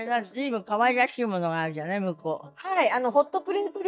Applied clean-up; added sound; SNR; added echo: neural mask model DeepFilterNet 3.